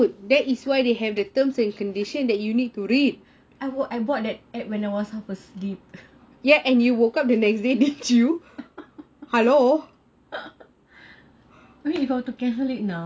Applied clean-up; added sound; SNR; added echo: none; none; none; none.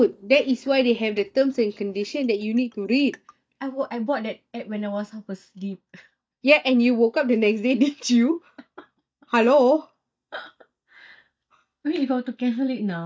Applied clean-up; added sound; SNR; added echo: neural mask model DeepFilterNet 3.